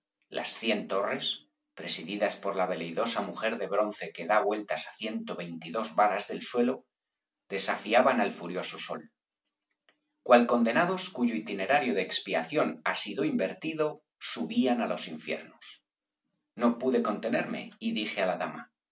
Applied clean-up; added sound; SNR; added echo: none; none; none; none.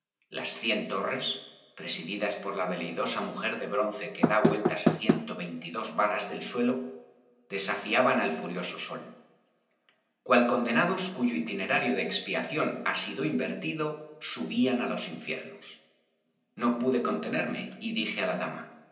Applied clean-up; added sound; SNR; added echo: none; Knock / Wood; -4 dB; reverberation time 0.9 s.